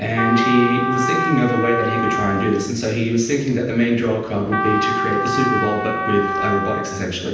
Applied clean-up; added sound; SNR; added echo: none; Trumpet; 3 dB; reverberation time 0.9 s.